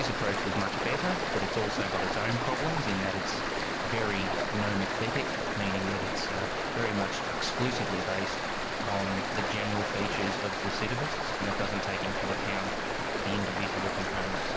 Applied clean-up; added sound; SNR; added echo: none; Stream; -3 dB; none.